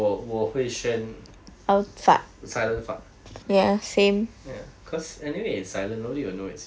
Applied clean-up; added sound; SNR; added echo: none; none; none; none.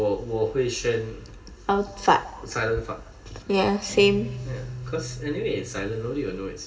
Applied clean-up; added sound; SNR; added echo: none; Guitar; 15 dB; reverberation time 1.5 s.